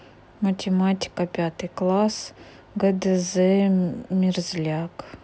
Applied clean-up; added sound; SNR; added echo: none; none; none; none.